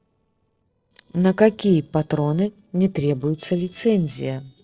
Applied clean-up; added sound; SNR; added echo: neural separator model SepFormer DNS4.